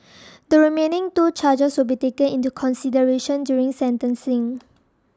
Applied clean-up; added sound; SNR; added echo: none; none; none; none.